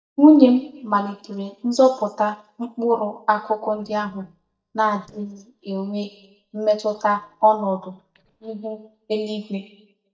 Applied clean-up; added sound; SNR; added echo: neural mask model DeepFilterNet 3.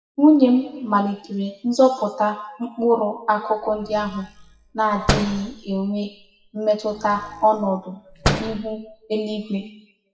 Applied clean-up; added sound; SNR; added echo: classical method WPE with log-MMSE.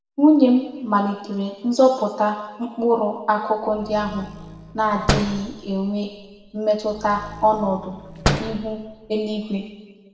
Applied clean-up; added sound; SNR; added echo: none; Slam; 8 dB; reverberation time 1.2 s.